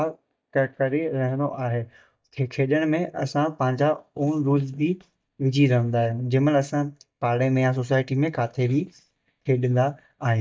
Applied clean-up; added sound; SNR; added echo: neural mask model DeepFilterNet 3.